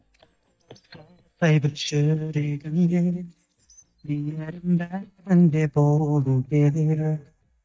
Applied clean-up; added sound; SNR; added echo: neural mask model DeepFilterNet 3.